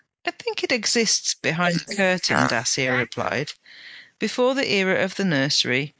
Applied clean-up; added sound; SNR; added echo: neural mask model Resemble Enhance denoiser.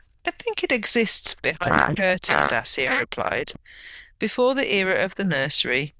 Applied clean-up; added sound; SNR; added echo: neural diffusion model UNIVERSE++.